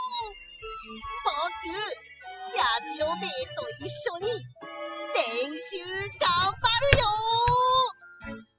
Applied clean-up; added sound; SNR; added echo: classical method spectral subtraction.